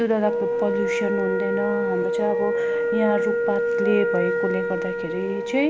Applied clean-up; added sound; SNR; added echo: none; Wind instrument, woodwind instrument; -2 dB; none.